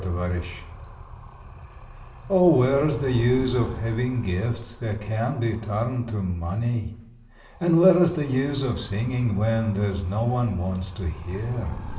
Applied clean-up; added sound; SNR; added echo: none; Animal; 14 dB; reverberation time 0.8 s.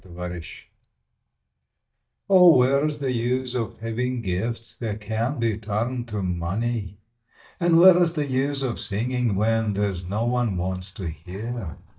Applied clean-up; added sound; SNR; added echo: neural mask model DeepFilterNet 3.